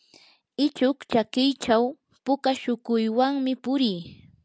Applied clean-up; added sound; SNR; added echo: none; none; none; none.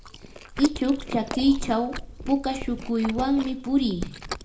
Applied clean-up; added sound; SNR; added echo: none; Chewing, mastication; 10 dB; reverberation time 0.4 s.